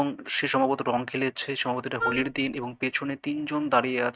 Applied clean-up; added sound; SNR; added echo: neural mask model RNNoise.